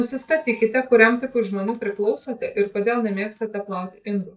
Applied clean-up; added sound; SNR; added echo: neural mask model DeepFilterNet 3.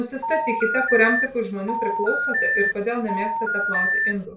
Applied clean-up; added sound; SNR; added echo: none; Telephone; -1 dB; reverberation time 0.3 s.